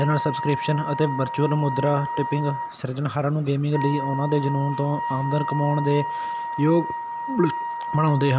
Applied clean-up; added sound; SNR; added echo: none; Wind instrument, woodwind instrument; 6 dB; none.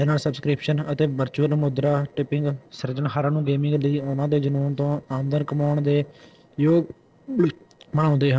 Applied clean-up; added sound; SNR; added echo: neural separator model SepFormer DNS4.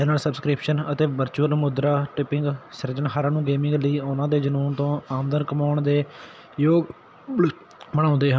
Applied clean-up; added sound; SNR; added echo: none; none; none; none.